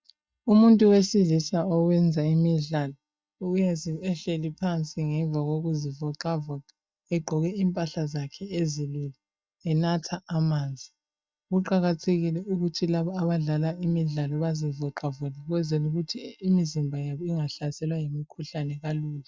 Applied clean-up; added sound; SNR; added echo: neural mask model DeepFilterNet 3.